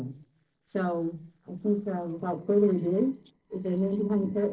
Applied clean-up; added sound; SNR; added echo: neural separator model SepFormer DNS4.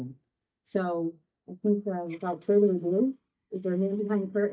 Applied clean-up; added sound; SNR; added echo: neural mask model DeepFilterNet 3.